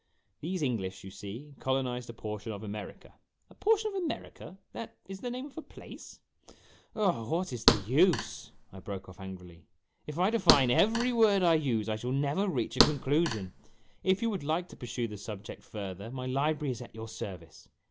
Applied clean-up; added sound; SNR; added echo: none; Thump, thud; 0 dB; none.